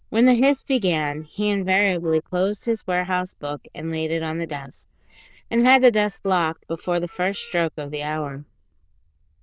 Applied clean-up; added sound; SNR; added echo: neural diffusion model UNIVERSE++.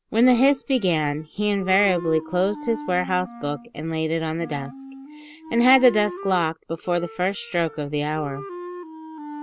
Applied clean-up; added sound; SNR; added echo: none; Wind instrument, woodwind instrument; 14 dB; none.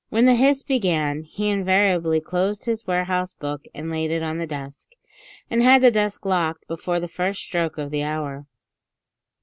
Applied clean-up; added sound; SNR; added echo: none; none; none; none.